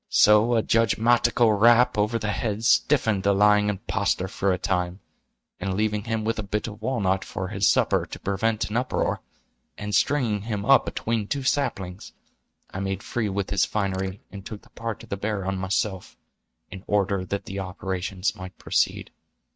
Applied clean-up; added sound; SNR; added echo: neural mask model RNNoise.